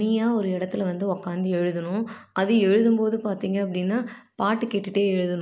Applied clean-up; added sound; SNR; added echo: none; none; none; none.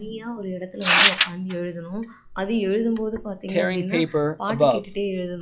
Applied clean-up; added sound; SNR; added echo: classical method log-MMSE.